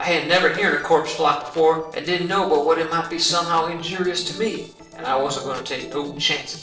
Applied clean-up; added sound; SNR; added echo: neural separator model SepFormer DNS4.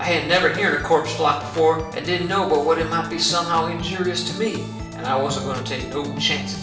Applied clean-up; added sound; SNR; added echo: none; Organ; 10 dB; reverberation time 0.6 s.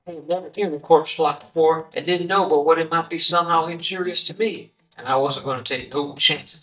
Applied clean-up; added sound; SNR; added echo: neural mask model DeepFilterNet 3.